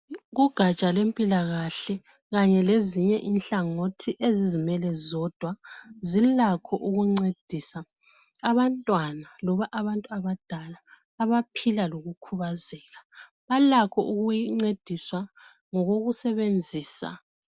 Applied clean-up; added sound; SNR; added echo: none; none; none; none.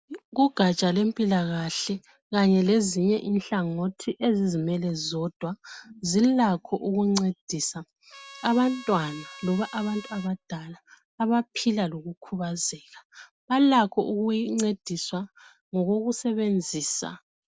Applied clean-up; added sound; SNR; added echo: none; Trumpet; 19 dB; none.